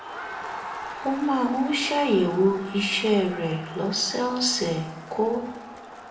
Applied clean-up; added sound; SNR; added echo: none; Crowd; 12 dB; reverberation time 0.7 s.